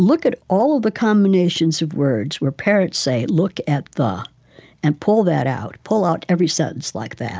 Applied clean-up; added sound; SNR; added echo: none; none; none; none.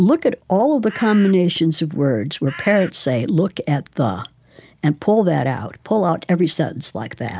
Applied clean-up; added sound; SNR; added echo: none; Bird; 15 dB; none.